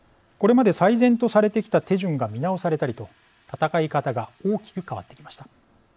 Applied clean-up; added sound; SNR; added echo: neural mask model Resemble Enhance denoiser.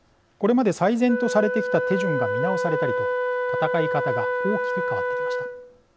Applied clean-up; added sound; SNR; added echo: none; Wind instrument, woodwind instrument; 1 dB; none.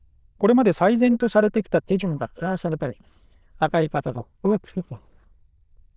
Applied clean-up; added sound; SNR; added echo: neural diffusion model UNIVERSE++.